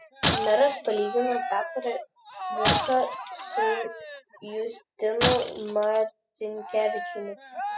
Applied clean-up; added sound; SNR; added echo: classical method spectral subtraction.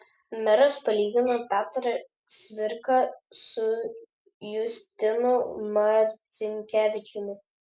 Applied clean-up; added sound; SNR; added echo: none; none; none; none.